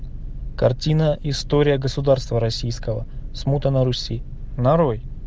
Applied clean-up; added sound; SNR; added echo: none; none; none; none.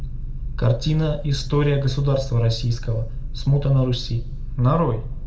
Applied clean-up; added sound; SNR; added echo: none; none; none; reverberation time 0.4 s.